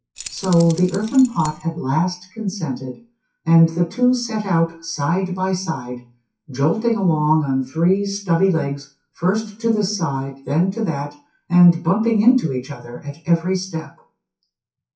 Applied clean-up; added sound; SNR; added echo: classical method WPE with log-MMSE.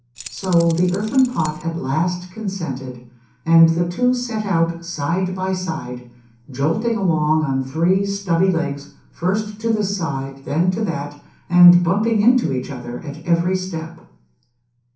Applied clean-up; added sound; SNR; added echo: none; Keys jangling; 17 dB; reverberation time 0.6 s.